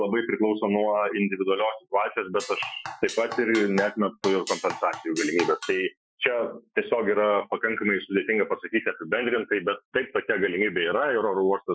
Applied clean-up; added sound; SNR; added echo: classical method Wiener filter.